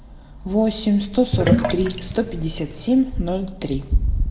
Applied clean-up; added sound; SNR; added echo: none; Sink (filling or washing); 3 dB; reverberation time 1.0 s.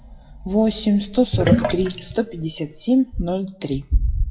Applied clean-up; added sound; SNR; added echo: classical method WPE with log-MMSE.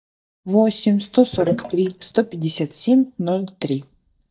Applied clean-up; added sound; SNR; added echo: neural mask model DeepFilterNet 3.